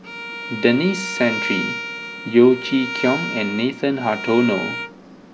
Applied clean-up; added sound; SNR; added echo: none; Bowed string instrument; 9 dB; none.